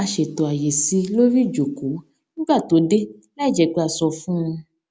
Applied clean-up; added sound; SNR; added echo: none; none; none; none.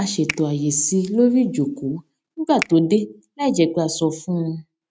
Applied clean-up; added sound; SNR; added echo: neural mask model RNNoise.